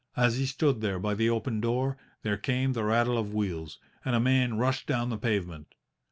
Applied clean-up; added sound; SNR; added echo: none; none; none; none.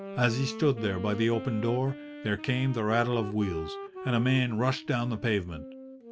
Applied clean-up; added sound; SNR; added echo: none; Wind instrument, woodwind instrument; 12 dB; none.